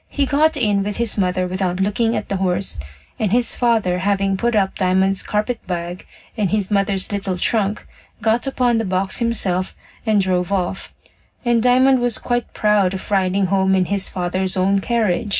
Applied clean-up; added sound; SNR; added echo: none; none; none; reverberation time 0.4 s.